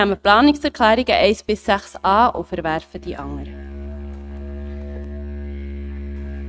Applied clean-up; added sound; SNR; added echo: neural mask model RNNoise.